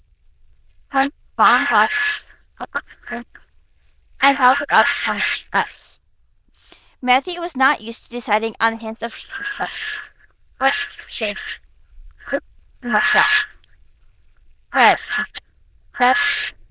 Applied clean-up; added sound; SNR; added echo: neural diffusion model UNIVERSE++.